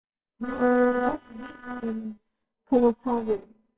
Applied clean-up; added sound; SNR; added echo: neural separator model SepFormer WHAMR!.